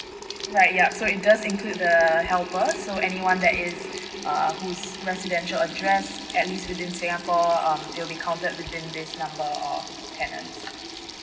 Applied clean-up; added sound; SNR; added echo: none; Sink (filling or washing) / Water tap, faucet; 11 dB; reverberation time 0.4 s.